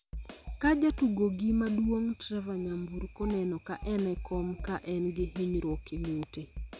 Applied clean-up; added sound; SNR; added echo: none; Snare drum; 11 dB; none.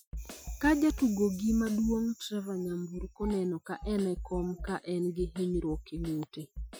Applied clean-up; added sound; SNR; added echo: classical method Wiener filter.